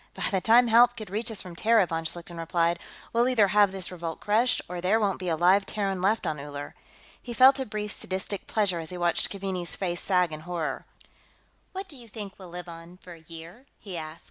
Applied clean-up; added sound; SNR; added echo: none; none; none; none.